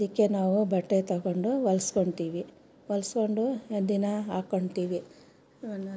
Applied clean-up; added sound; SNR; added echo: none; none; none; none.